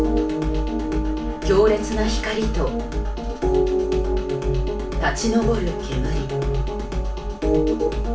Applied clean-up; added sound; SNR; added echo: none; Brass instrument; 19 dB; reverberation time 0.3 s.